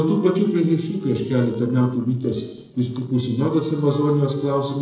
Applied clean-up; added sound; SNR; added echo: neural separator model SepFormer DNS4.